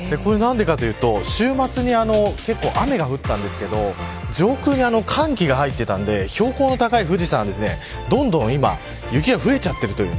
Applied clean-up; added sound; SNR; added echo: none; none; none; none.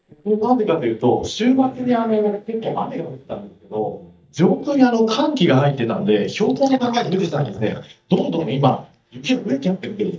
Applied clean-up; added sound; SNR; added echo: neural mask model DeepFilterNet 3.